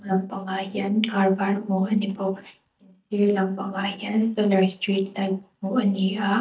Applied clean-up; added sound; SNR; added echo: neural mask model DeepFilterNet 3.